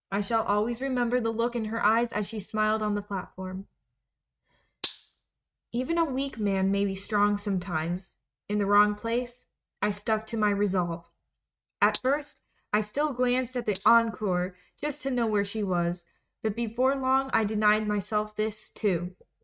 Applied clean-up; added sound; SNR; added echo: neural mask model RNNoise.